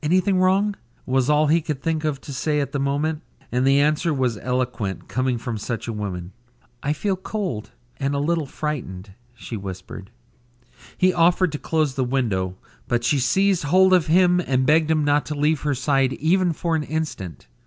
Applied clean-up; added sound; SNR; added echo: none; none; none; none.